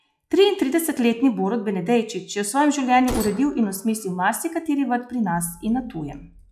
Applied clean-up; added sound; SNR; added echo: classical method log-MMSE.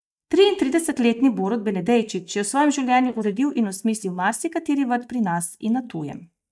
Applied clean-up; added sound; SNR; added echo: neural mask model DeepFilterNet 3.